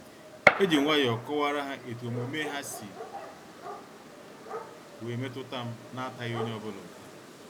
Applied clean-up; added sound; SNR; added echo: none; Gunshot, gunfire; 2 dB; none.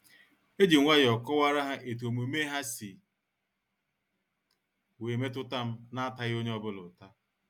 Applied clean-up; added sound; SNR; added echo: none; none; none; none.